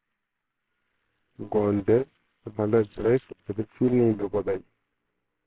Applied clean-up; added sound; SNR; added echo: neural separator model SepFormer WHAMR!.